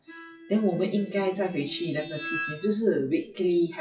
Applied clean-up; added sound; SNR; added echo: classical method WPE with log-MMSE.